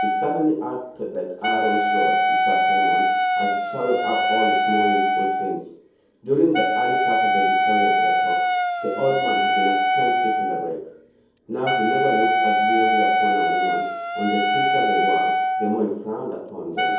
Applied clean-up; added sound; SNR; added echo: none; Wind instrument, woodwind instrument; -5 dB; reverberation time 0.7 s.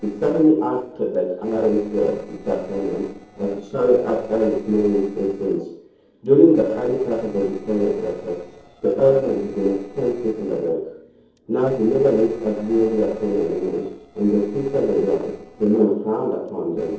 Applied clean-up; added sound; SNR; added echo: neural separator model SepFormer DNS4.